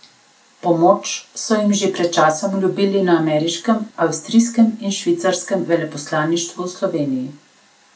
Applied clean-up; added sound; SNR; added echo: none; none; none; none.